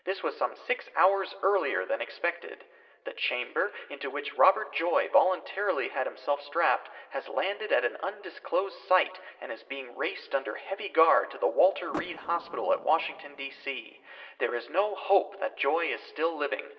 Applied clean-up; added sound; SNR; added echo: neural separator model SepFormer DNS4.